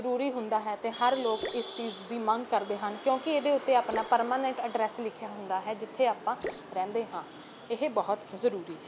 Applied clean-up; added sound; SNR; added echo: none; Drip / Splash, splatter; 16 dB; none.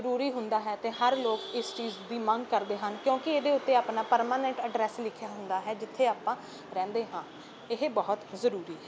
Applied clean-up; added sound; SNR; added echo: none; none; none; none.